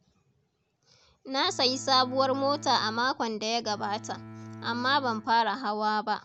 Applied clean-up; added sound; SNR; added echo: none; Bowed string instrument; 16 dB; none.